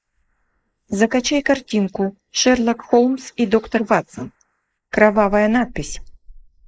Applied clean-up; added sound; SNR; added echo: neural mask model Resemble Enhance denoiser.